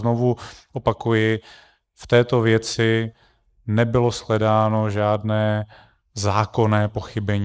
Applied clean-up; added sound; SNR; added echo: neural mask model Resemble Enhance denoiser.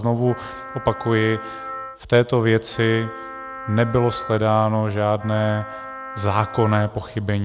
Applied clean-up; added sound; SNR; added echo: none; Wind instrument, woodwind instrument; 14 dB; none.